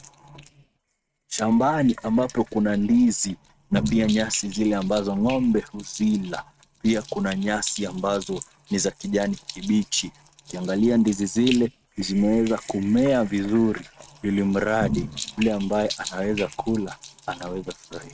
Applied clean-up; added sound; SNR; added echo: neural mask model RNNoise.